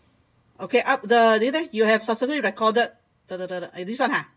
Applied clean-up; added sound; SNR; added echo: none; none; none; none.